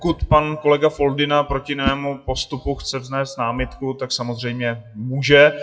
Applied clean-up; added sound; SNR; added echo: classical method WPE with log-MMSE.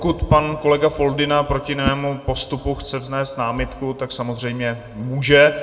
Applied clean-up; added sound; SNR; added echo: none; Whoosh, swoosh, swish; 13 dB; reverberation time 0.6 s.